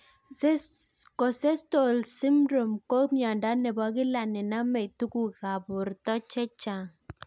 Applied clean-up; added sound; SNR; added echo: none; none; none; none.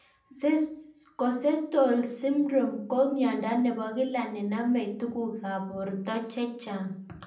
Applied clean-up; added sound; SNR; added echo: none; none; none; reverberation time 0.6 s.